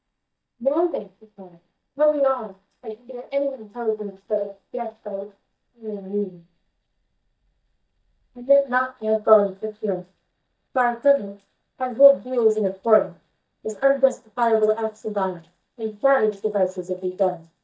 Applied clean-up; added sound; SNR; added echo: neural mask model DeepFilterNet 3.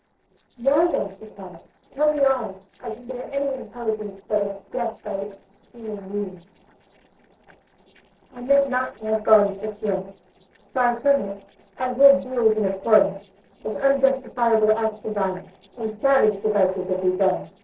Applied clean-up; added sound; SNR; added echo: neural separator model SepFormer DNS4.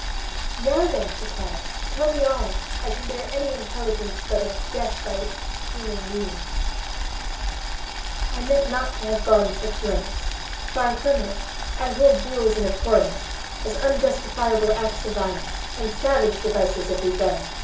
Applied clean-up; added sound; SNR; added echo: none; Boiling; 3 dB; reverberation time 0.6 s.